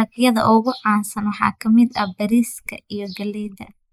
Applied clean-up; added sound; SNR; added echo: neural mask model Resemble Enhance denoiser.